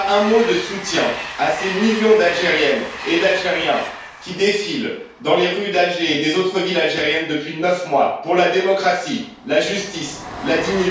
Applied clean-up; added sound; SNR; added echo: none; Train; 14 dB; reverberation time 0.5 s.